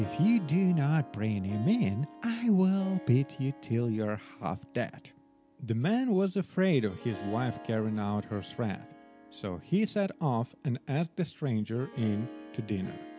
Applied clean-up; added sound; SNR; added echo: none; Harp; 17 dB; none.